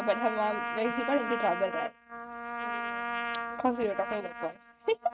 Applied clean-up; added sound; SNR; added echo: neural mask model RNNoise.